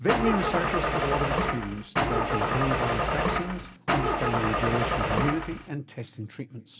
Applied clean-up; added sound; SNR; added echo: none; Engine starting / Car; -4 dB; reverberation time 2.7 s.